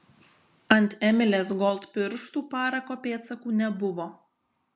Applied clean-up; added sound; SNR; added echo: none; none; none; none.